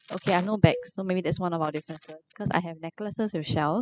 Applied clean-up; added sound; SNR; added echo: classical method spectral subtraction.